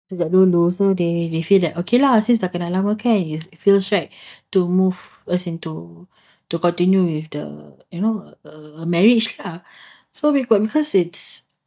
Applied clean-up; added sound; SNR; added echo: neural mask model DeepFilterNet 3.